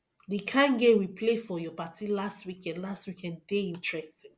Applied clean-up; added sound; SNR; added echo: none; none; none; none.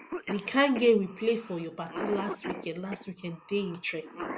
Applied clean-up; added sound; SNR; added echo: none; Cough; 10 dB; none.